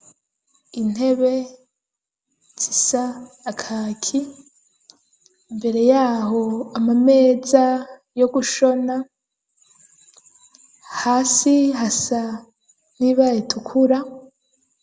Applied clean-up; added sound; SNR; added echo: none; none; none; none.